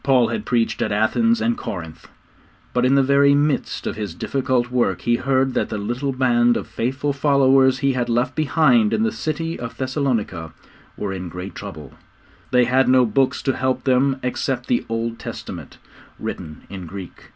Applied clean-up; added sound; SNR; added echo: none; none; none; none.